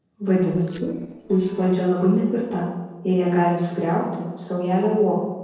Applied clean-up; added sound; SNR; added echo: neural separator model SepFormer DNS4.